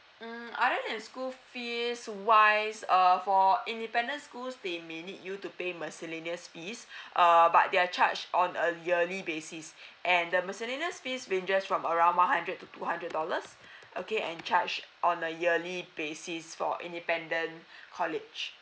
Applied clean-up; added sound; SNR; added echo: none; none; none; none.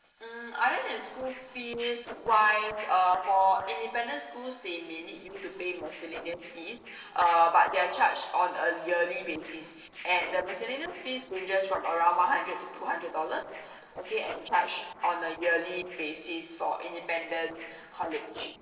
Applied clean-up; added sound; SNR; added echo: neural separator model SepFormer DNS4.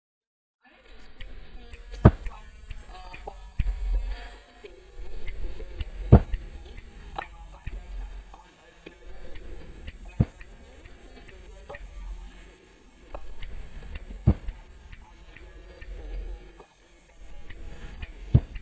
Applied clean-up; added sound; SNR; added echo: neural mask model DeepFilterNet 3.